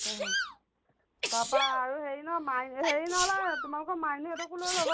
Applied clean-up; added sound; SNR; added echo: none; Sneeze; 3 dB; none.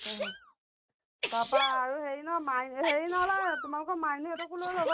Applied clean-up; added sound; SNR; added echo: neural mask model RNNoise.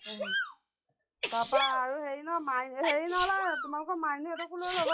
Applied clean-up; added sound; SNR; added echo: classical method log-MMSE.